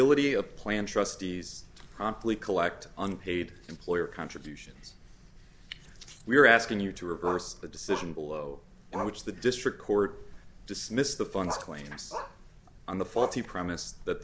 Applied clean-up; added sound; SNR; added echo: none; Bark; 11 dB; none.